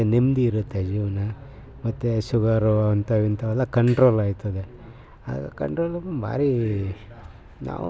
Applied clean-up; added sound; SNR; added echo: none; none; none; none.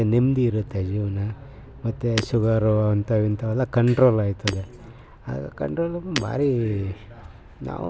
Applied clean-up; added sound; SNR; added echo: none; Shatter; 14 dB; none.